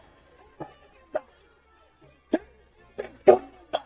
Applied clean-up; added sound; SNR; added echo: neural mask model DeepFilterNet 3.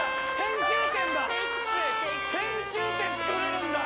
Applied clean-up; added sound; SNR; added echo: none; Trumpet; -2 dB; none.